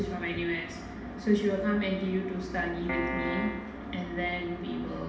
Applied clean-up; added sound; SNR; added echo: none; Piano; 3 dB; reverberation time 0.8 s.